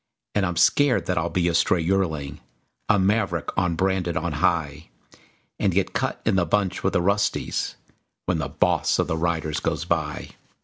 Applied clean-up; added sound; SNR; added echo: none; none; none; none.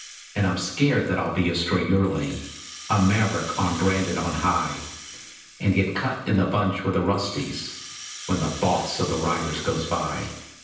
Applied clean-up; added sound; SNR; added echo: none; Rattle (instrument); 15 dB; reverberation time 0.9 s.